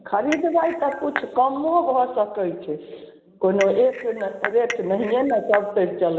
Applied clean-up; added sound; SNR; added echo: none; Cutlery, silverware / Dishes, pots, and pans / Chink, clink; 11 dB; none.